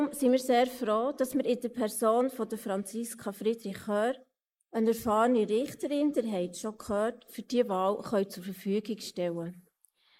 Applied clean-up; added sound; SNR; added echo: neural mask model Resemble Enhance denoiser.